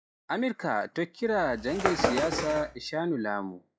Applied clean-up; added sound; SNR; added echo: classical method log-MMSE.